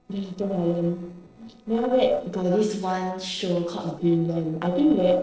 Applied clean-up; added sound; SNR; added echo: neural separator model SepFormer DNS4.